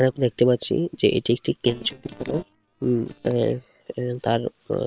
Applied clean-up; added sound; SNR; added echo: neural separator model SepFormer WHAM!.